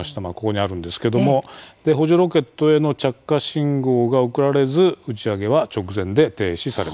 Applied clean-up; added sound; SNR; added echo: none; none; none; none.